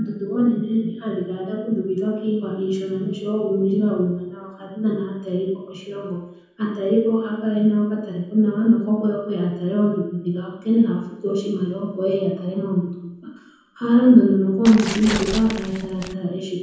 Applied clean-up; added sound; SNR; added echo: none; Tearing; 9 dB; reverberation time 0.9 s.